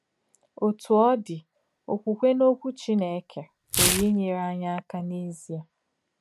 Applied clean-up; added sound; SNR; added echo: none; Tearing; 6 dB; none.